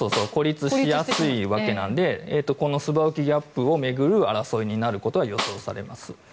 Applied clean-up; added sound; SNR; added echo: none; Snare drum; 9 dB; none.